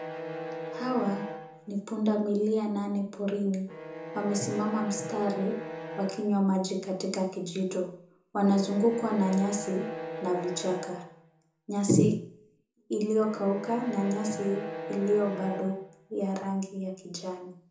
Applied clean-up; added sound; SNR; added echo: none; Bowed string instrument; 11 dB; reverberation time 0.5 s.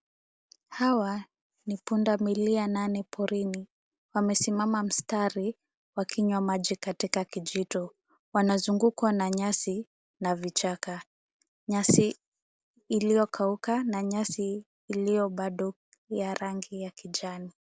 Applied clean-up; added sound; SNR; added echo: none; none; none; none.